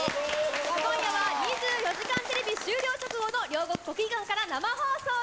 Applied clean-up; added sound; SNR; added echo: none; Rain + Fireworks; 15 dB; none.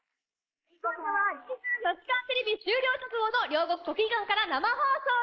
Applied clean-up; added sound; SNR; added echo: neural mask model Resemble Enhance denoiser.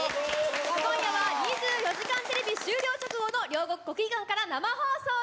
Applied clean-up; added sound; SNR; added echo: none; none; none; none.